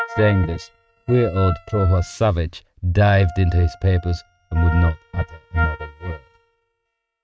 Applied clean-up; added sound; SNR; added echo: neural mask model RNNoise.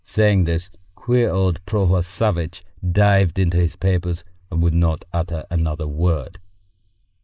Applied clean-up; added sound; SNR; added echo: neural mask model Resemble Enhance denoiser.